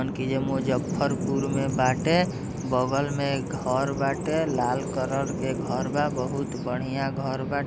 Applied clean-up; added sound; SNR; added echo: none; Bird vocalization, bird call, bird song; 3 dB; none.